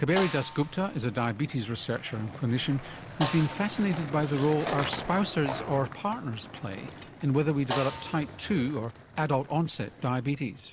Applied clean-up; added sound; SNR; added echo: none; Snare drum + Skateboard; 10 dB; none.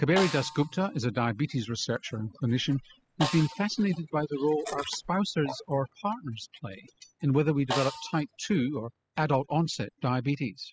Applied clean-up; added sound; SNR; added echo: classical method spectral subtraction.